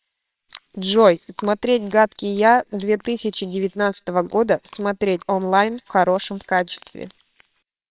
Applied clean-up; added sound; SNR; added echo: neural separator model SepFormer WHAMR!.